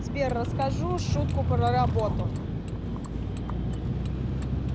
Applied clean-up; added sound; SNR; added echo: none; Vehicle; -4 dB; none.